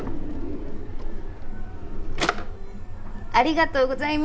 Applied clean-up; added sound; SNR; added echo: none; Drawer open or close; -1 dB; reverberation time 0.3 s.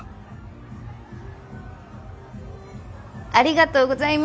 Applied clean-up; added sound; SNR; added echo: none; none; none; none.